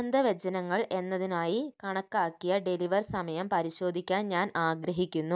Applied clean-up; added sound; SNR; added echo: none; none; none; none.